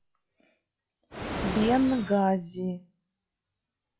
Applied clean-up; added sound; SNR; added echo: classical method log-MMSE.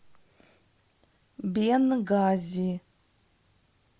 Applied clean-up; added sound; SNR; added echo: none; none; none; none.